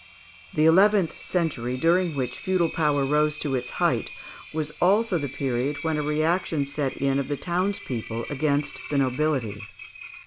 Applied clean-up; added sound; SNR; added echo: none; Engine; 16 dB; none.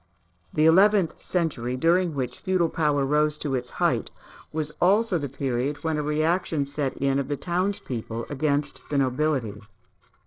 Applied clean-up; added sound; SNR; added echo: neural separator model SepFormer DNS4.